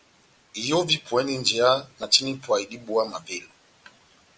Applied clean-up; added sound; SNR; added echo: none; none; none; none.